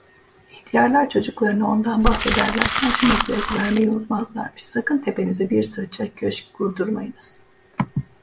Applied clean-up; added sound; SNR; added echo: none; Crumpling, crinkling; 1 dB; none.